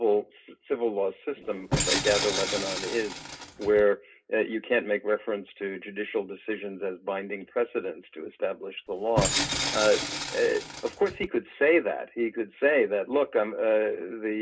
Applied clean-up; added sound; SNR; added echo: none; Tools; 3 dB; reverberation time 0.2 s.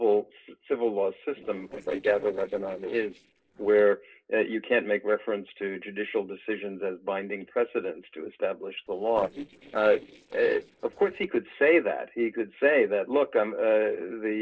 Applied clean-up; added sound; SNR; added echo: neural separator model SepFormer DNS4.